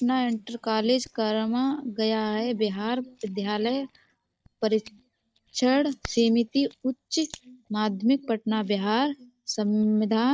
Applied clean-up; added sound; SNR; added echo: neural mask model DeepFilterNet 3.